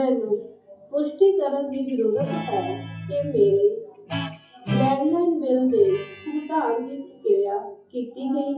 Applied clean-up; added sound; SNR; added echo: classical method WPE with log-MMSE.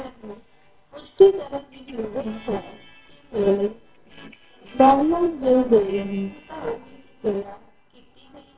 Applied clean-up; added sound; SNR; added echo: neural separator model SepFormer WHAMR!.